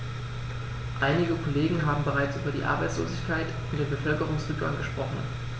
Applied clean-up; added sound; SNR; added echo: none; none; none; none.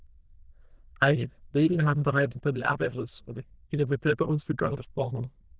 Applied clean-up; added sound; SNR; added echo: neural diffusion model UNIVERSE++.